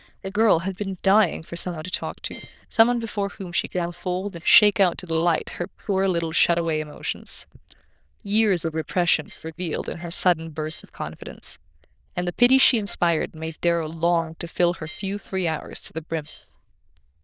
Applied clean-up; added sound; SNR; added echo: neural diffusion model UNIVERSE++.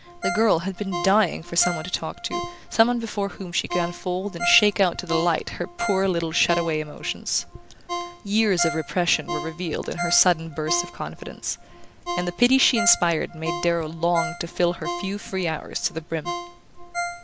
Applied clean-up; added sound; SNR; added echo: none; Ringtone; 9 dB; none.